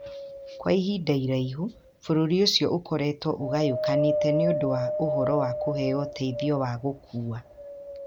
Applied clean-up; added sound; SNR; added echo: none; Wind; 4 dB; none.